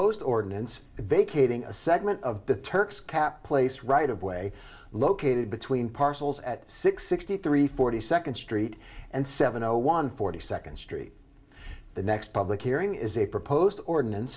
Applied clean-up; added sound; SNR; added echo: none; none; none; reverberation time 0.3 s.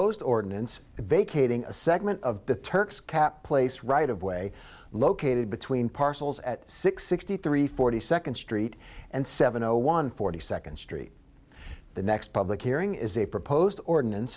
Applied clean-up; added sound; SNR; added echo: none; none; none; none.